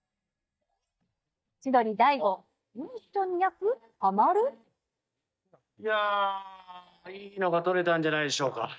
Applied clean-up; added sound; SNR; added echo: neural mask model DeepFilterNet 3.